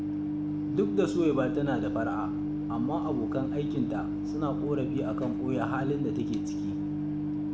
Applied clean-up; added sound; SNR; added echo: none; Microwave oven; -1 dB; reverberation time 0.6 s.